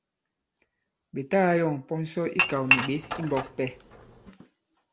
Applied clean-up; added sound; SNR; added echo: none; Dishes, pots, and pans / Chink, clink; -1 dB; none.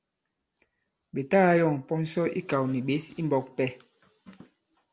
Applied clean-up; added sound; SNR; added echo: none; none; none; none.